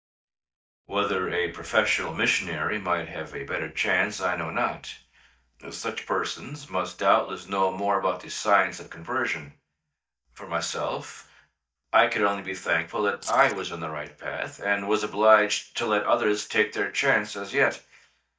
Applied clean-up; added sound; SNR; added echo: neural mask model DeepFilterNet 3.